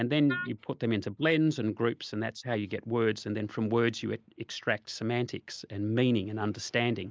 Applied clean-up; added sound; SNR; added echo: neural mask model Resemble Enhance denoiser.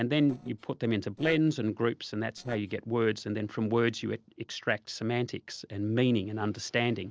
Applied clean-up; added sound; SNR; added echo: neural separator model SepFormer DNS4.